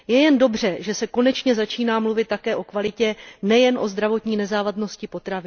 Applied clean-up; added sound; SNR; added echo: none; none; none; none.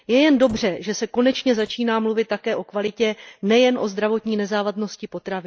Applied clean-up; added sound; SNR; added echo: neural mask model DeepFilterNet 3.